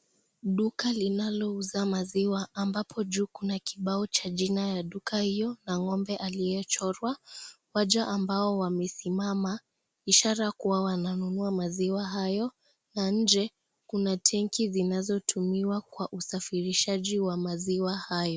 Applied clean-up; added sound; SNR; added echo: none; none; none; none.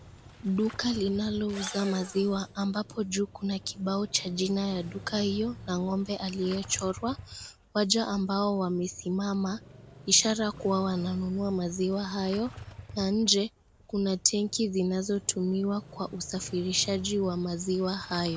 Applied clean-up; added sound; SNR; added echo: none; Engine / Drill + Engine starting / Motorcycle; 17 dB; none.